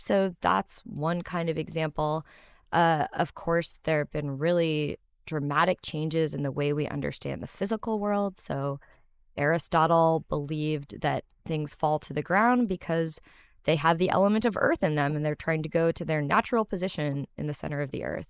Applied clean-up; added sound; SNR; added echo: neural mask model Resemble Enhance denoiser.